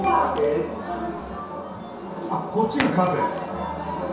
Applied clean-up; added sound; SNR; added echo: none; Shatter; 15 dB; reverberation time 0.7 s.